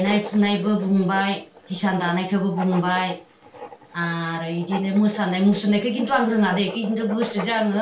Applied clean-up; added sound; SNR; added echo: none; Writing; 15 dB; reverberation time 0.3 s.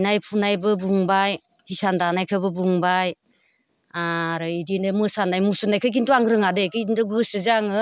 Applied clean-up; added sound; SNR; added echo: none; none; none; none.